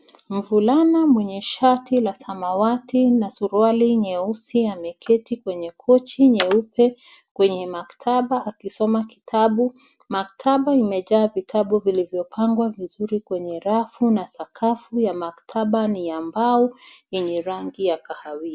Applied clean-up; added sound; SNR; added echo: none; none; none; none.